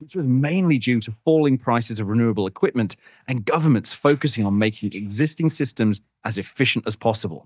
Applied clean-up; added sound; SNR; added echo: neural mask model DeepFilterNet 3.